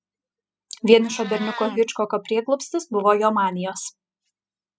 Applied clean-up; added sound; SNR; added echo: classical method spectral subtraction.